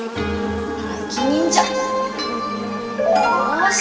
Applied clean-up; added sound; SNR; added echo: none; Buzz; 10 dB; reverberation time 2.7 s.